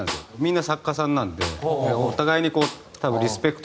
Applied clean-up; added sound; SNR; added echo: none; Snare drum; 13 dB; none.